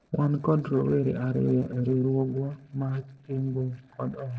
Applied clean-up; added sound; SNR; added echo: neural separator model SepFormer DNS4.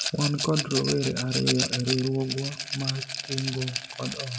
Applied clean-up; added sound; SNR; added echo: none; Rattle; 4 dB; reverberation time 0.5 s.